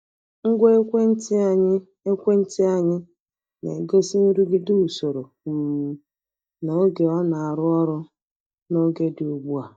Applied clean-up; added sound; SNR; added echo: neural mask model DeepFilterNet 3.